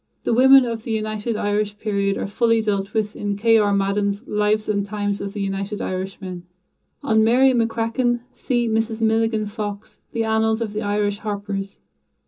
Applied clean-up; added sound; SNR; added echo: none; none; none; reverberation time 0.2 s.